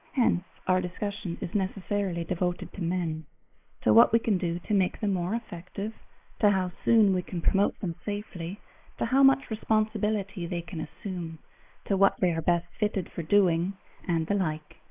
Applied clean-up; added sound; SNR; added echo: neural mask model Resemble Enhance denoiser.